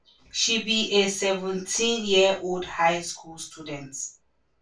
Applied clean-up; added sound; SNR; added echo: none; none; none; reverberation time 0.2 s.